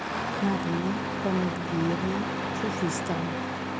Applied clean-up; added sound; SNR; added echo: none; Engine starting; -1 dB; none.